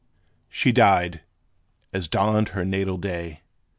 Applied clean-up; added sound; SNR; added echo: none; none; none; none.